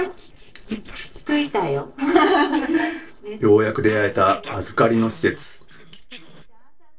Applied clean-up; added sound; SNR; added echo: neural separator model SepFormer DNS4.